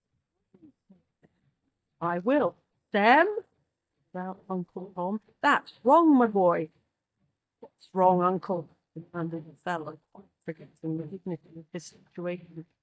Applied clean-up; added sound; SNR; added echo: neural mask model DeepFilterNet 3.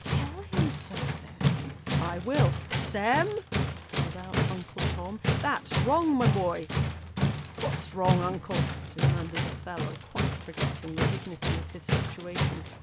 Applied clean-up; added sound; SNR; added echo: none; Tools; -4 dB; none.